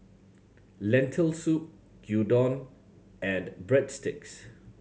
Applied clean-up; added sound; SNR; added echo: none; none; none; none.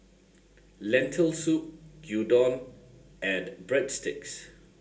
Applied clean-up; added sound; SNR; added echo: none; none; none; reverberation time 0.2 s.